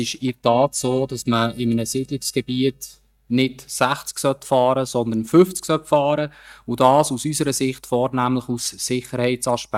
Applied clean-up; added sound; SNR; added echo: neural mask model DeepFilterNet 3.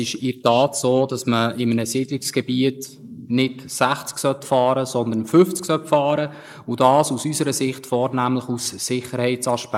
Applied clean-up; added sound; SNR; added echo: neural mask model Resemble Enhance denoiser.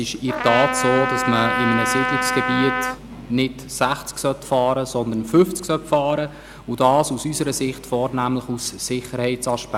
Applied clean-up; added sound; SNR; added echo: none; Trumpet; 1 dB; none.